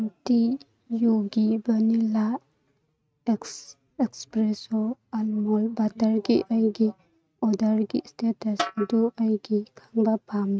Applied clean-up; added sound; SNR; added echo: neural mask model RNNoise.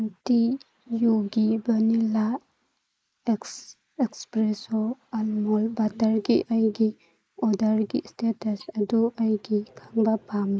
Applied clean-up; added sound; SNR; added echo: neural mask model Resemble Enhance denoiser.